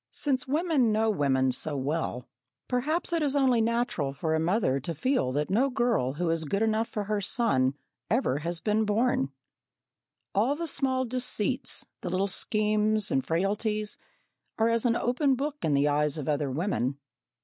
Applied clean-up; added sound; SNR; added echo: none; none; none; none.